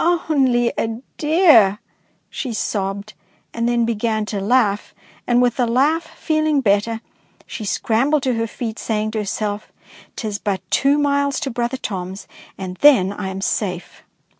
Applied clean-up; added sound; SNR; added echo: none; none; none; none.